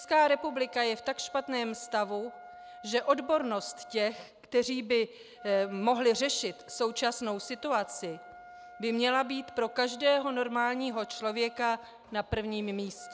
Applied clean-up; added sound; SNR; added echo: none; Trumpet; 19 dB; none.